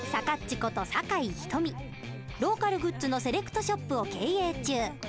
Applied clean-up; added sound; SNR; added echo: none; none; none; none.